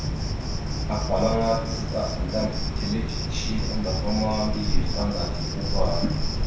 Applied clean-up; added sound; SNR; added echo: none; Cricket; -3 dB; reverberation time 0.6 s.